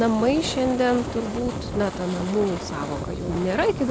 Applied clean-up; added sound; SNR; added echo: none; Fire; 7 dB; none.